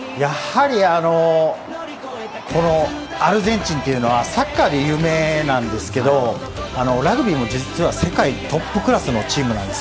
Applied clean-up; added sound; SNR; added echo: none; none; none; none.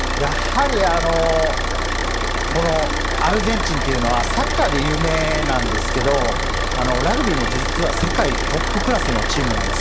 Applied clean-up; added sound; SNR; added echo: none; Idling / Car; -1 dB; none.